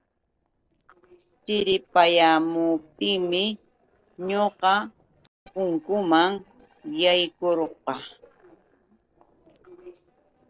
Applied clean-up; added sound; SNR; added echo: neural separator model SepFormer DNS4.